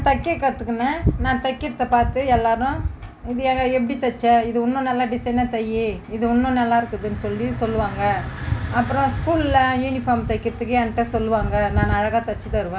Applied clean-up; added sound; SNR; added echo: none; none; none; none.